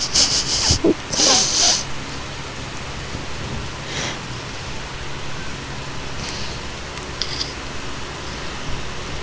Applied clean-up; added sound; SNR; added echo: none; none; none; none.